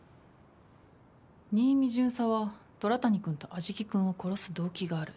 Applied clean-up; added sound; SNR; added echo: none; none; none; none.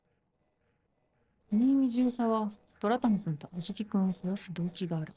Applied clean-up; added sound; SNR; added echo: neural separator model SepFormer DNS4.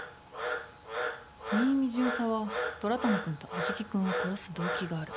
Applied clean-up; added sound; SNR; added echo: none; Frog; 4 dB; none.